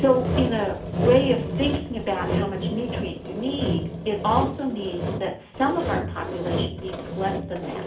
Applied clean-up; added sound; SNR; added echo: none; Sawing; 2 dB; reverberation time 0.4 s.